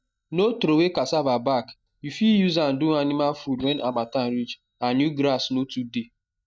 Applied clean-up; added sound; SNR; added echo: neural mask model DeepFilterNet 3.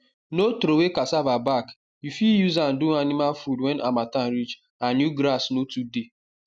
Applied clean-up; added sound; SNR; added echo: none; none; none; none.